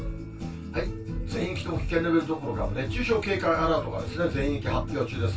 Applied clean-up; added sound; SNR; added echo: none; none; none; reverberation time 0.2 s.